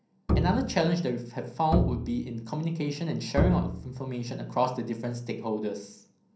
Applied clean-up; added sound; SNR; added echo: none; Bowed string instrument; 1 dB; reverberation time 0.6 s.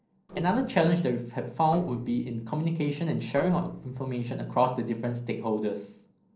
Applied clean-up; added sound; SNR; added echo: neural separator model SepFormer DNS4.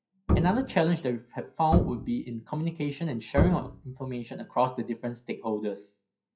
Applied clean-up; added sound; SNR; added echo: classical method WPE with log-MMSE.